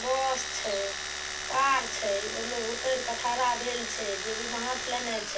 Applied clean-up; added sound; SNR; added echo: none; Domestic sounds, home sounds; 4 dB; reverberation time 0.2 s.